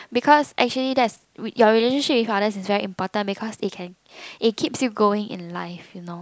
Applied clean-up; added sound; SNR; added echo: none; none; none; none.